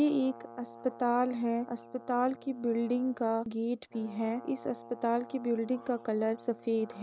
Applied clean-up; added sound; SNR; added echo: none; Brass instrument; 19 dB; none.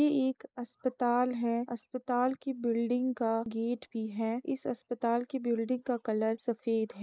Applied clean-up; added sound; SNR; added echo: neural mask model Resemble Enhance denoiser.